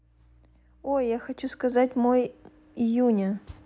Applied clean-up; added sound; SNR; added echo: none; none; none; none.